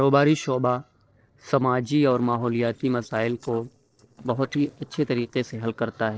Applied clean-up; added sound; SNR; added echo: neural separator model SepFormer DNS4.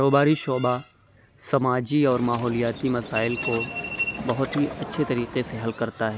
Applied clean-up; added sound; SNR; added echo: none; Subway, metro, underground; 9 dB; none.